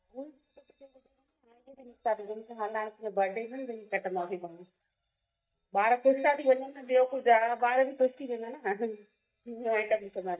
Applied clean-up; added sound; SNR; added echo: neural mask model DeepFilterNet 3.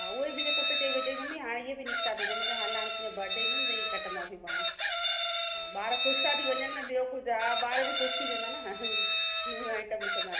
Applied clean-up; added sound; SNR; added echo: none; Chicken, rooster; -4 dB; reverberation time 1.1 s.